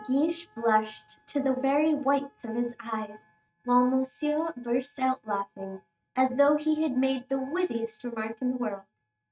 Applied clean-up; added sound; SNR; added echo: neural mask model RNNoise.